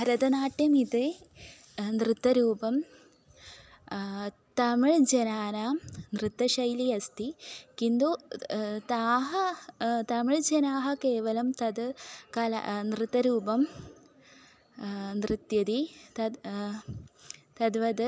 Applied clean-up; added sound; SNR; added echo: none; none; none; none.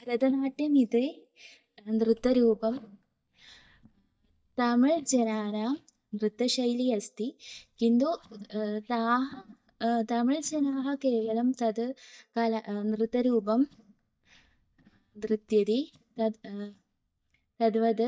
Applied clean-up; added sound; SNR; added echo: neural mask model DeepFilterNet 3.